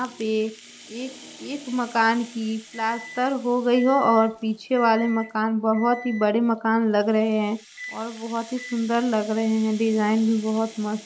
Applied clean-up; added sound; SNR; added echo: none; Rattle (instrument) + Microwave oven; 19 dB; none.